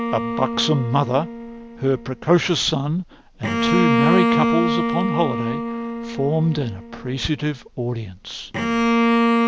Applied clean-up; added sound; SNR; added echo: none; Bowed string instrument; 0 dB; none.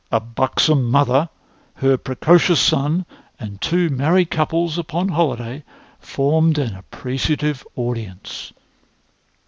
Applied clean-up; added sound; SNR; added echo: none; none; none; none.